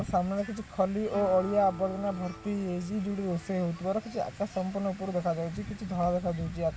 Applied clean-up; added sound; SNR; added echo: none; Acoustic guitar; 19 dB; none.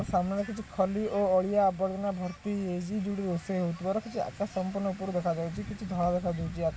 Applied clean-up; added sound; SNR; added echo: none; none; none; none.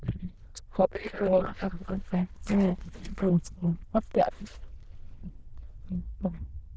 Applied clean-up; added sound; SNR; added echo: neural diffusion model UNIVERSE++.